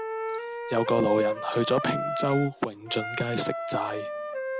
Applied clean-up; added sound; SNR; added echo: none; Wind instrument, woodwind instrument; 3 dB; none.